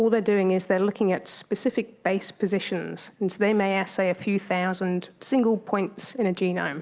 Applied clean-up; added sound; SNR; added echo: none; none; none; none.